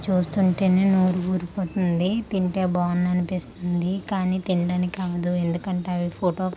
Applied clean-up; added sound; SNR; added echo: none; none; none; none.